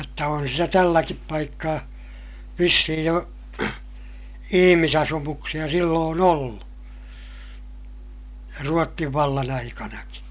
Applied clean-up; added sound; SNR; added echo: none; none; none; none.